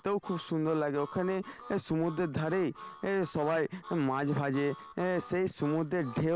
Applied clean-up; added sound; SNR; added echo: none; Harmonica; 18 dB; none.